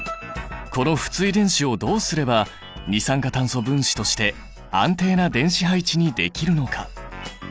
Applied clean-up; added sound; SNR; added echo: none; none; none; none.